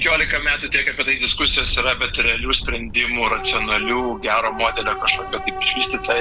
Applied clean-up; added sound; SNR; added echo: none; Subway, metro, underground / Train; 9 dB; none.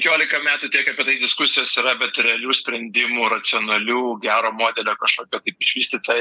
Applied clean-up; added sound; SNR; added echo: none; none; none; none.